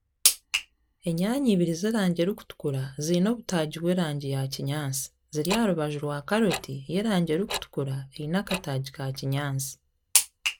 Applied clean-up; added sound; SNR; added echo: none; Tick-tock; 12 dB; none.